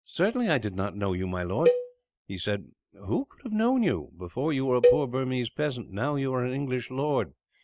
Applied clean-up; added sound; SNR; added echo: neural mask model DeepFilterNet 3.